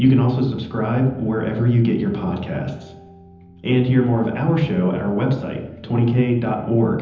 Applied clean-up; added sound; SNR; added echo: none; none; none; reverberation time 0.9 s.